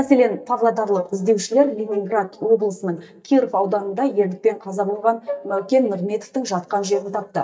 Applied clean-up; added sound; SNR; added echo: neural mask model DeepFilterNet 3.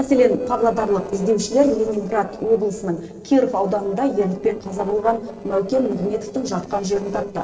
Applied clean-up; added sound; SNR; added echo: neural separator model SepFormer DNS4.